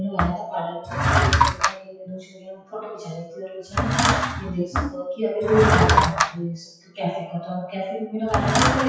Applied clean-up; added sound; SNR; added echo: classical method WPE with log-MMSE.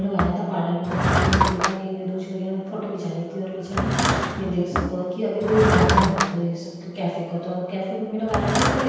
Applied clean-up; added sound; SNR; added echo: none; Drawer open or close / Wood; 0 dB; reverberation time 1.2 s.